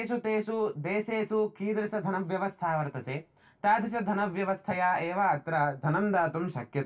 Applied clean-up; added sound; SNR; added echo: none; none; none; reverberation time 0.2 s.